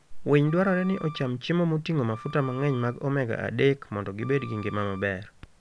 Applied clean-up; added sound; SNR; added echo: none; Wind instrument, woodwind instrument; 20 dB; none.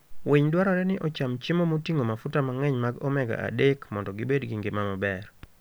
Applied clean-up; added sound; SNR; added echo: none; none; none; none.